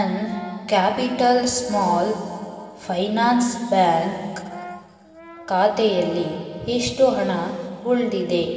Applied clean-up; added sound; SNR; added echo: none; Brass instrument; 20 dB; reverberation time 2.5 s.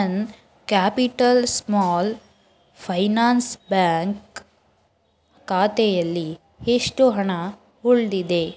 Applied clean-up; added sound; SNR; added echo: none; none; none; none.